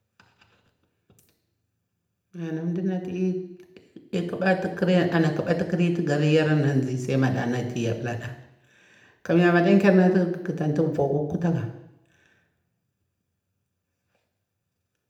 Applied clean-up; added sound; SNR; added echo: none; none; none; reverberation time 0.7 s.